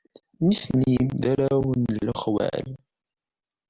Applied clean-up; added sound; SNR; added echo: none; none; none; none.